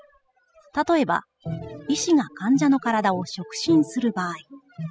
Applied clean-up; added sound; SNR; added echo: classical method spectral subtraction.